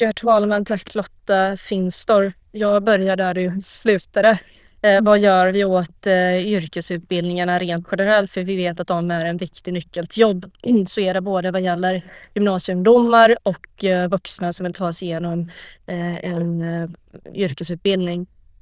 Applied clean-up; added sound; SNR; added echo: neural diffusion model UNIVERSE++.